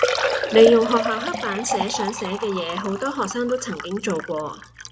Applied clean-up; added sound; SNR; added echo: none; Liquid; 5 dB; none.